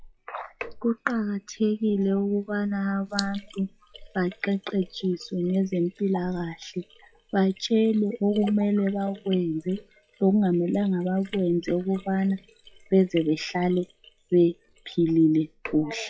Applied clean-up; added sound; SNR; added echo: classical method log-MMSE.